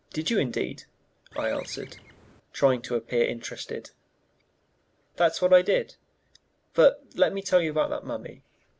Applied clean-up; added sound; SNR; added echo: none; Bird; 20 dB; none.